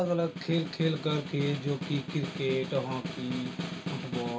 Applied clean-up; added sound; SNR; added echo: none; Snare drum; 6 dB; reverberation time 0.2 s.